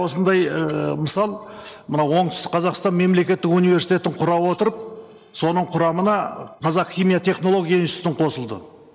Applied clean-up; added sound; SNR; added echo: neural mask model Resemble Enhance denoiser.